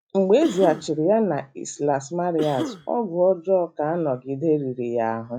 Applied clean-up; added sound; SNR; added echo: classical method log-MMSE.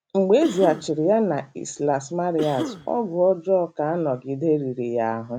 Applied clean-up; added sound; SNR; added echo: none; Cough; 12 dB; none.